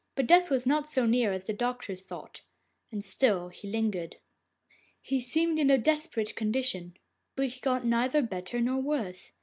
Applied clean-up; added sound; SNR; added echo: none; none; none; none.